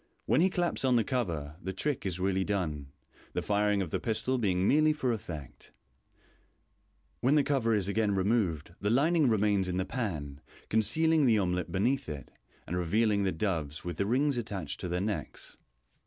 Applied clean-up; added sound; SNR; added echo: none; none; none; none.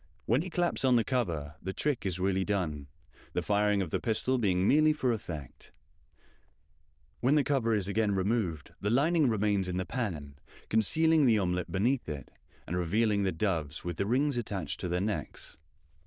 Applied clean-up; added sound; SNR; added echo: neural diffusion model UNIVERSE++.